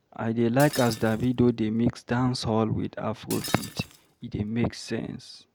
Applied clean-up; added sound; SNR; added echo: none; Shatter; 17 dB; none.